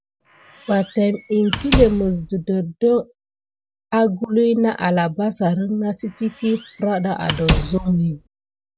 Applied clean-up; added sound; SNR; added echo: none; Squeak / Slam; 6 dB; none.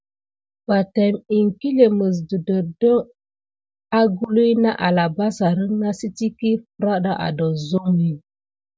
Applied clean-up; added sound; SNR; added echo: none; none; none; none.